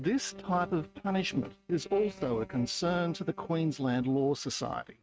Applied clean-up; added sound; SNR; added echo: neural mask model RNNoise.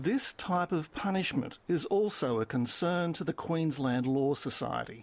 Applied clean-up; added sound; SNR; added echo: none; none; none; none.